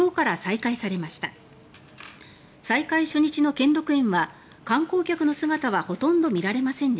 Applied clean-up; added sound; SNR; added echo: none; none; none; none.